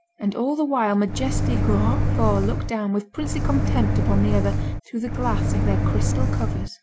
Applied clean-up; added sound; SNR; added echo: none; Microwave oven; -5 dB; none.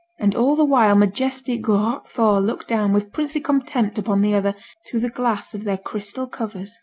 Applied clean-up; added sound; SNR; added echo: none; none; none; none.